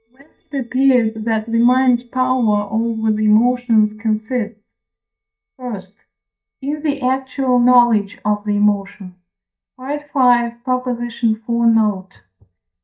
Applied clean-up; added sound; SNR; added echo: neural mask model DeepFilterNet 3.